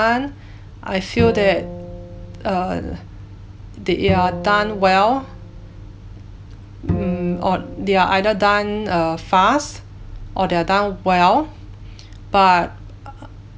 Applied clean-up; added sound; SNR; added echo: none; Bowed string instrument; 10 dB; none.